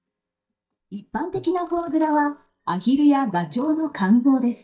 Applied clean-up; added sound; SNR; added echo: neural mask model DeepFilterNet 3.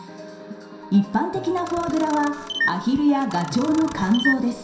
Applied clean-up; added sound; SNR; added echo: none; Camera; 8 dB; reverberation time 0.7 s.